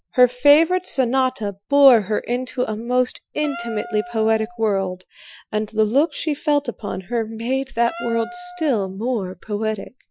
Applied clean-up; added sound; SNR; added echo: classical method Wiener filter.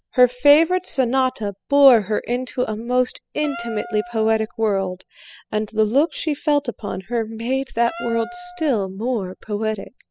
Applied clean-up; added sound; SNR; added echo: classical method spectral subtraction.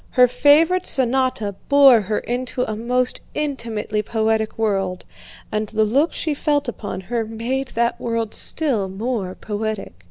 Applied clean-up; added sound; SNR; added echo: none; none; none; none.